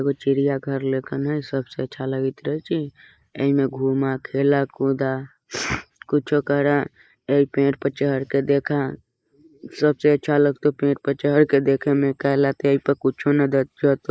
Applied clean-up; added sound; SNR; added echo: neural mask model Resemble Enhance denoiser.